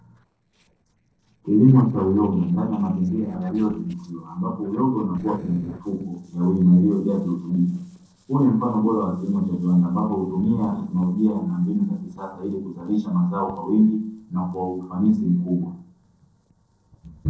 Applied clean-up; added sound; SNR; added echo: neural separator model SepFormer DNS4.